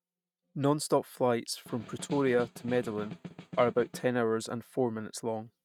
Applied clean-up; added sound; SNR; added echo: neural mask model RNNoise.